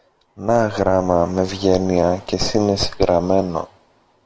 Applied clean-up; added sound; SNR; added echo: none; none; none; none.